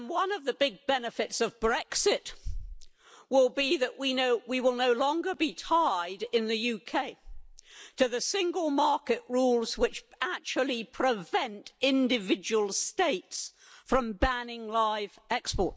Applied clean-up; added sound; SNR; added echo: none; none; none; none.